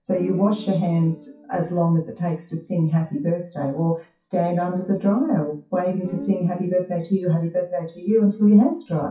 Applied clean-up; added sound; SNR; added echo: classical method WPE with log-MMSE.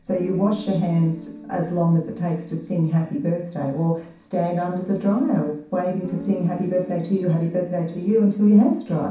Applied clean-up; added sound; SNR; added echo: none; Guitar; 18 dB; reverberation time 0.6 s.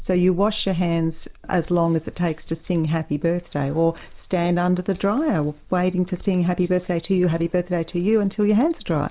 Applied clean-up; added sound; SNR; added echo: none; none; none; none.